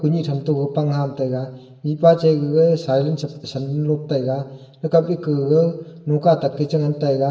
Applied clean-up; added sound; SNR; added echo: none; none; none; reverberation time 0.9 s.